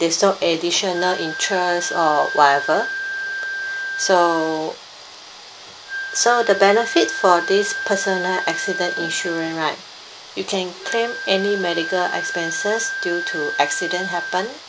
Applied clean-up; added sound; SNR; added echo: none; Wind instrument, woodwind instrument; 7 dB; none.